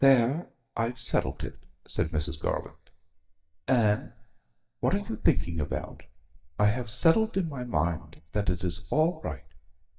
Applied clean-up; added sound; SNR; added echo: neural mask model DeepFilterNet 3.